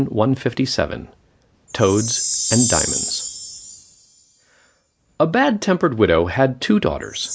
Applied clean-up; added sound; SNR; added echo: none; Chime; 7 dB; none.